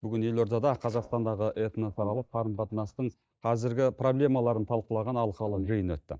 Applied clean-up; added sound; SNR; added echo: neural mask model DeepFilterNet 3.